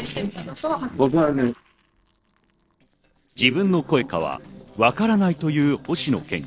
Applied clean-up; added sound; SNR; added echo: neural separator model SepFormer DNS4.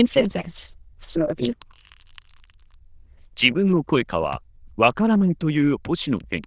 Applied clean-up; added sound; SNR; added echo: neural diffusion model UNIVERSE++.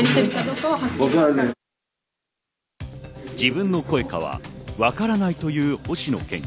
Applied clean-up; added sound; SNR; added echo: none; none; none; none.